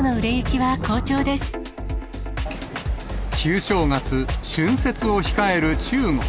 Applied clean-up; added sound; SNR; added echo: none; none; none; none.